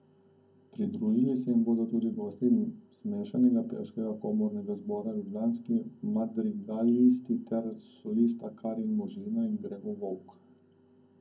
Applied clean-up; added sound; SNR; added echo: none; none; none; reverberation time 0.3 s.